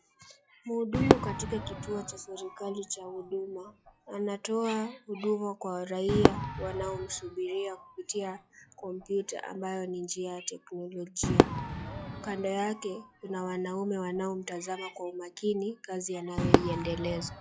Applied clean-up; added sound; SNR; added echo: classical method log-MMSE.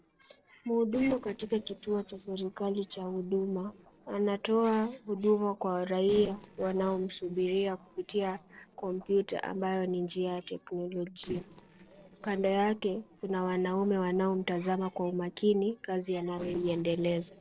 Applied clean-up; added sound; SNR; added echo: neural separator model SepFormer DNS4.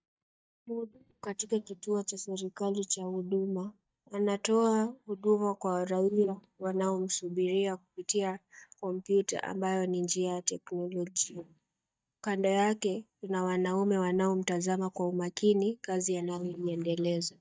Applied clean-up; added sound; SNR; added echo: neural mask model DeepFilterNet 3.